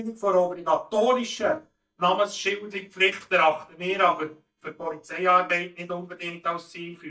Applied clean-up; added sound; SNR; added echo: neural mask model DeepFilterNet 3.